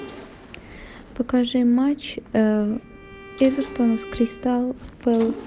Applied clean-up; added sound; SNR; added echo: none; Mechanisms + Bowed string instrument; 17 dB; none.